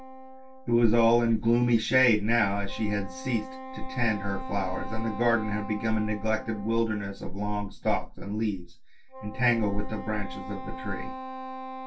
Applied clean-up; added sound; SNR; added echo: none; Wind instrument, woodwind instrument; 14 dB; reverberation time 0.2 s.